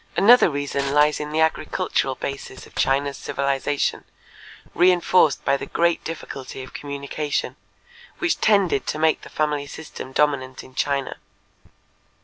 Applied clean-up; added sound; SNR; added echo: none; Crushing; 17 dB; none.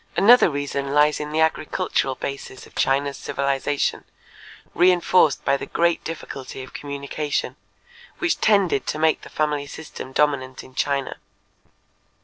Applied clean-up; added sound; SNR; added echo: neural separator model SepFormer DNS4.